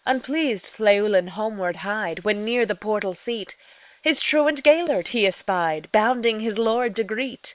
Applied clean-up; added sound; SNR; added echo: neural separator model SepFormer WHAM!.